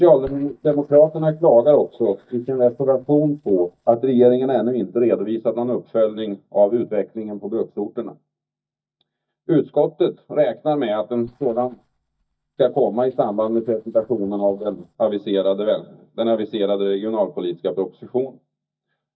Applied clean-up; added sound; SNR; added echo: neural mask model DeepFilterNet 3.